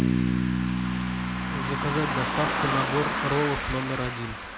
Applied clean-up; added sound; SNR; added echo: none; Car passing by + Bass guitar; -3 dB; none.